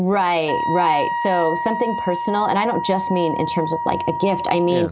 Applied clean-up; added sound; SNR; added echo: none; Wind instrument, woodwind instrument; 4 dB; none.